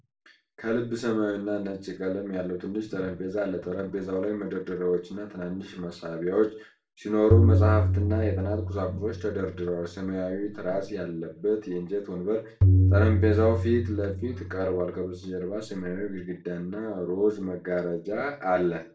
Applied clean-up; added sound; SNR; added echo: none; Tabla; -4 dB; reverberation time 0.3 s.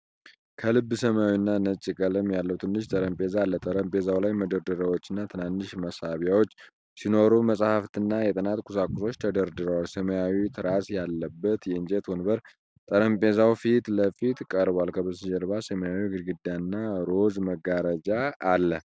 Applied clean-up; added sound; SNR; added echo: none; none; none; none.